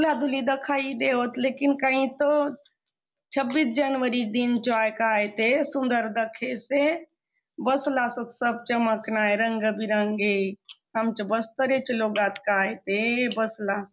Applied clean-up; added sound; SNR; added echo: none; none; none; none.